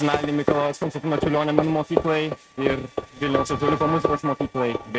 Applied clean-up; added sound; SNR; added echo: neural mask model RNNoise.